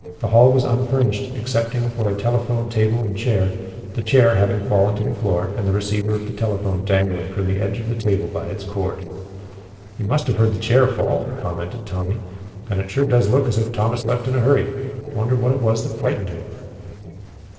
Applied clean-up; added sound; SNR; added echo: neural separator model SepFormer DNS4.